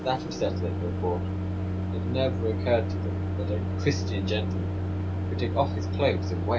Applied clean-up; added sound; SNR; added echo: none; Microwave oven; -2 dB; none.